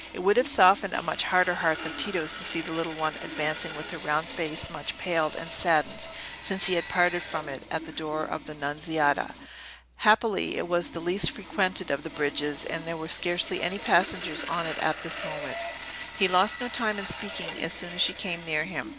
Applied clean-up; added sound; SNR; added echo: none; Sawing; 11 dB; none.